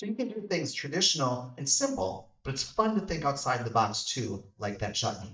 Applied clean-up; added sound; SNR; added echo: neural mask model DeepFilterNet 3.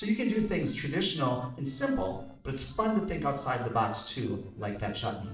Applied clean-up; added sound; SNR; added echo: neural separator model SepFormer DNS4.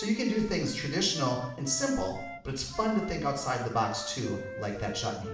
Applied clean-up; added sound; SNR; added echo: none; Wind instrument, woodwind instrument; 13 dB; reverberation time 0.7 s.